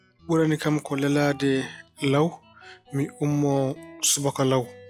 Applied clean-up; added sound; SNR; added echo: classical method log-MMSE.